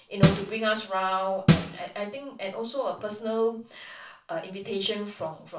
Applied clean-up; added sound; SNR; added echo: none; Snare drum; -5 dB; reverberation time 0.3 s.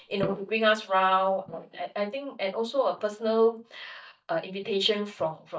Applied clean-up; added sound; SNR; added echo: neural mask model DeepFilterNet 3.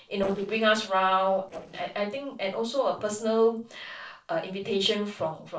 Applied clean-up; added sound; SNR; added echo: neural separator model SepFormer DNS4.